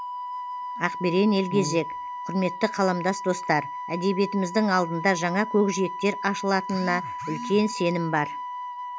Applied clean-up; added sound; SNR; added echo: none; Brass instrument + Wind instrument, woodwind instrument; 8 dB; none.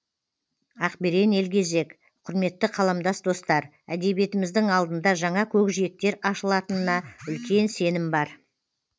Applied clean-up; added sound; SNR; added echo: none; none; none; none.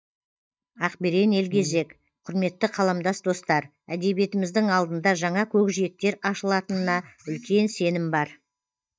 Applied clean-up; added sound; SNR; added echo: neural mask model DeepFilterNet 3.